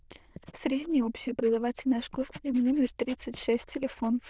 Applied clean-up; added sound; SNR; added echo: neural diffusion model UNIVERSE++.